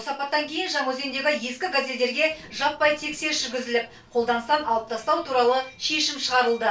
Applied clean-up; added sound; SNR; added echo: none; none; none; reverberation time 0.2 s.